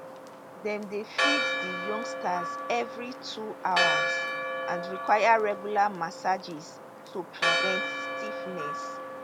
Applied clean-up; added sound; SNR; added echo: none; Church bell; 0 dB; none.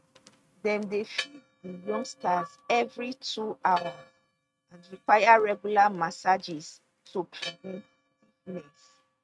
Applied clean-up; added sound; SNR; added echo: neural mask model RNNoise.